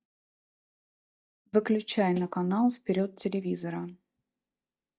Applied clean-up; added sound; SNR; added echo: neural mask model DeepFilterNet 3.